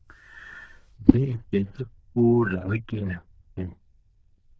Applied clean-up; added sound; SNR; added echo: neural diffusion model UNIVERSE++.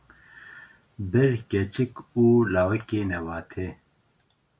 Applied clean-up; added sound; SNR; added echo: none; none; none; none.